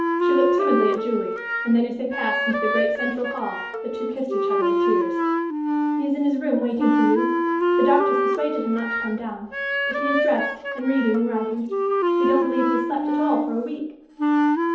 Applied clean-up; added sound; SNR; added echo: none; Wind instrument, woodwind instrument; -3 dB; reverberation time 2.2 s.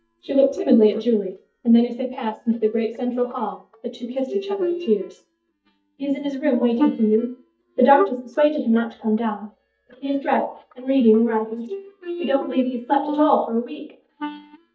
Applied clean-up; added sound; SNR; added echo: neural mask model DeepFilterNet 3.